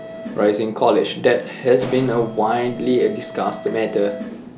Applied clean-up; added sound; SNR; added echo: none; Mechanisms; 16 dB; none.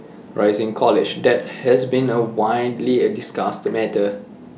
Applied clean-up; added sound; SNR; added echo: none; none; none; none.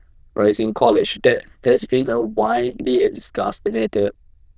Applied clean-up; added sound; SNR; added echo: neural diffusion model UNIVERSE++.